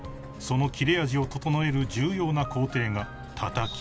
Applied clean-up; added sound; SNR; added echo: none; Writing; 17 dB; none.